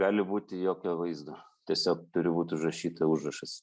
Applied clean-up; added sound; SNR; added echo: none; none; none; none.